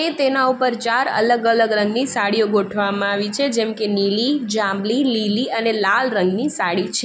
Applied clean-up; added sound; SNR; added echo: none; none; none; none.